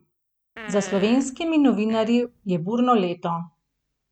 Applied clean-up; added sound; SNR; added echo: none; Fart; 17 dB; none.